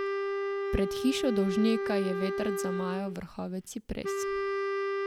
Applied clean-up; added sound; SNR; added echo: none; Wind instrument, woodwind instrument; 0 dB; none.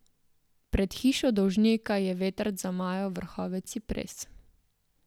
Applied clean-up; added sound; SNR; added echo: none; none; none; none.